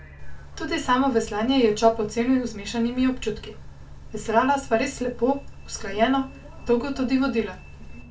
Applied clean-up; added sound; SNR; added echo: none; Bus; 19 dB; reverberation time 0.2 s.